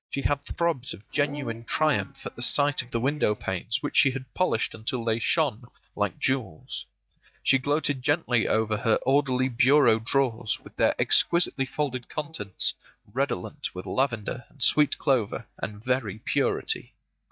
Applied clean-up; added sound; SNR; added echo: neural mask model DeepFilterNet 3.